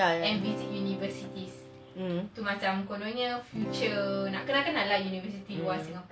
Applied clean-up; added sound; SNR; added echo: none; Acoustic guitar / Strum; 9 dB; none.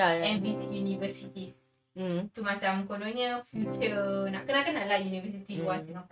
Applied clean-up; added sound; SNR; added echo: neural mask model RNNoise.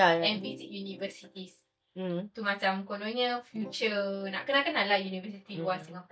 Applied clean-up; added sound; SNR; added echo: neural mask model DeepFilterNet 3.